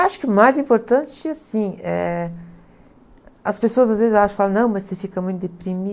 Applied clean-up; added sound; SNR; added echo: none; none; none; none.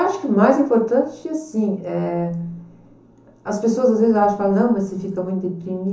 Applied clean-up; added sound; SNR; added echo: none; none; none; reverberation time 0.7 s.